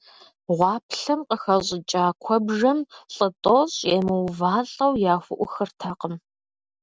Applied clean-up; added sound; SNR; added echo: none; none; none; none.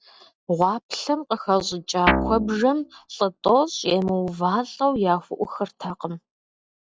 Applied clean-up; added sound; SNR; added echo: classical method log-MMSE.